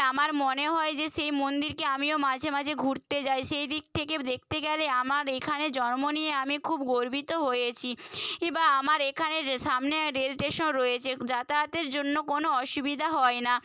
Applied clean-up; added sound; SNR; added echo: none; none; none; none.